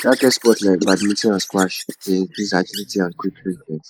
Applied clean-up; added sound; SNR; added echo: neural mask model Resemble Enhance denoiser.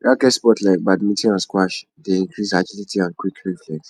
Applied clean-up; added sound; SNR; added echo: none; none; none; none.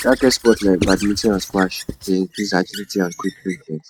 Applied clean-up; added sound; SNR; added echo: neural mask model RNNoise.